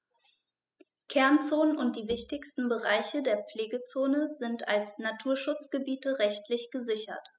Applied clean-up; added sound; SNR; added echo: classical method spectral subtraction.